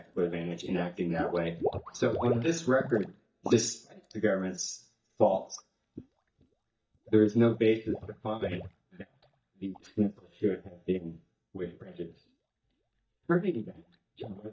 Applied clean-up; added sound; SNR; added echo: neural mask model DeepFilterNet 3.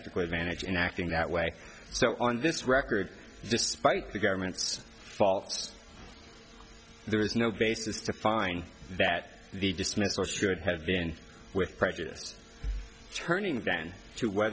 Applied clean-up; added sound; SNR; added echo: none; none; none; none.